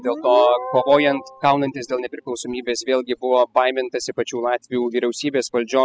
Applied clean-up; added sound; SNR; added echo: classical method spectral subtraction.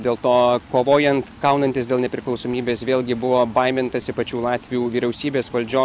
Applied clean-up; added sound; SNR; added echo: none; none; none; none.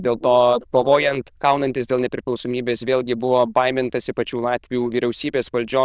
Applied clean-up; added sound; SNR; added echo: neural diffusion model UNIVERSE++.